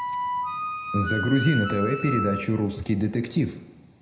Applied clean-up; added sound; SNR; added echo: none; Wind instrument, woodwind instrument; 6 dB; reverberation time 0.7 s.